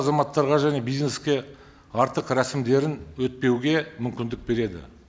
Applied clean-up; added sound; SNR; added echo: none; none; none; none.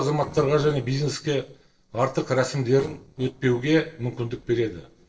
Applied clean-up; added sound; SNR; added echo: neural separator model SepFormer DNS4.